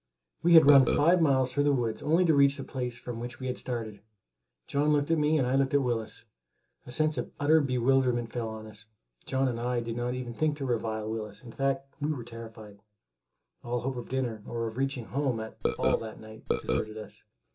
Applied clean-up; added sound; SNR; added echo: none; Burping, eructation; 0 dB; reverberation time 0.2 s.